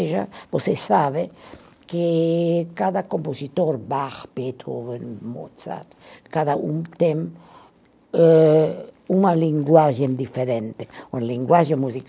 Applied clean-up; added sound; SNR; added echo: none; none; none; none.